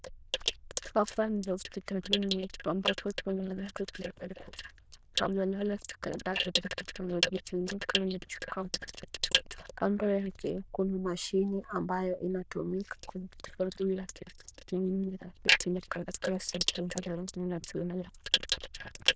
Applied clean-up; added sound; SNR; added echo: neural diffusion model UNIVERSE++.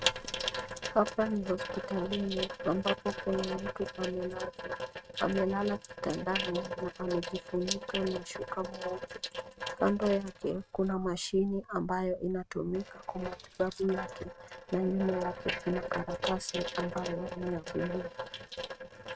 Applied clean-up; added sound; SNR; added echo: neural mask model RNNoise.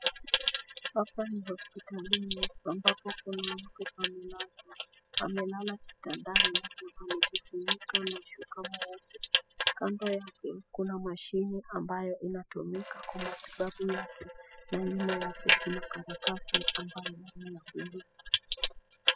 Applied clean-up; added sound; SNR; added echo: classical method spectral subtraction.